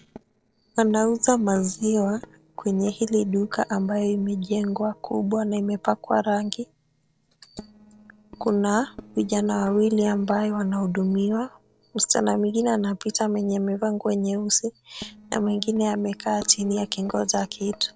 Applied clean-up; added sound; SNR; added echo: neural separator model SepFormer DNS4.